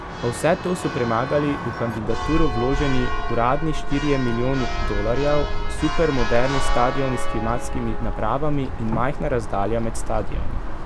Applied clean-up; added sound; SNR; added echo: none; Church bell; -1 dB; none.